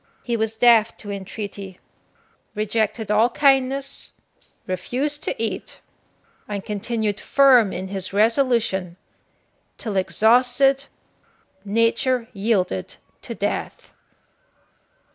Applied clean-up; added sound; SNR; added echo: none; none; none; none.